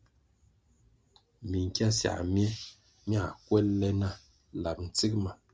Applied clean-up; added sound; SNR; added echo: none; none; none; none.